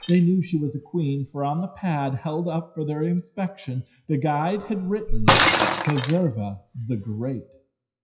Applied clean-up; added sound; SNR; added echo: classical method WPE with log-MMSE.